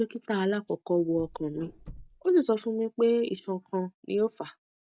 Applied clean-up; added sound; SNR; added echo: none; Car; 19 dB; none.